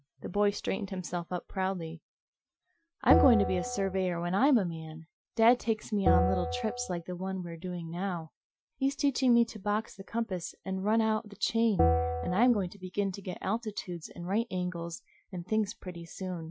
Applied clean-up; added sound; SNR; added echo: classical method Wiener filter.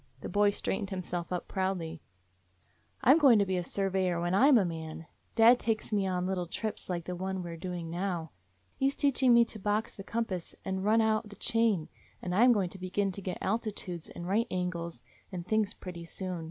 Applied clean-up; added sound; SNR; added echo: none; none; none; none.